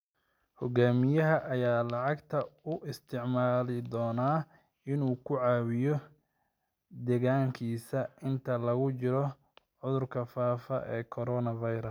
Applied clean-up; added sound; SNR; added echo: none; none; none; none.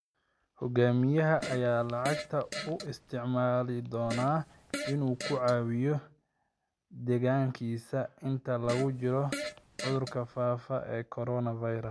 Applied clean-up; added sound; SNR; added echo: none; Fart; 10 dB; none.